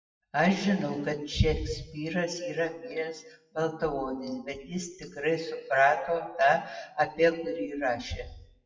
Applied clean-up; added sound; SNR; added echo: classical method WPE with log-MMSE.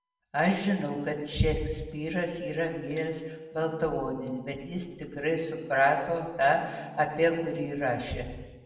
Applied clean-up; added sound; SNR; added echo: none; Electric guitar / Strum; 20 dB; reverberation time 1.1 s.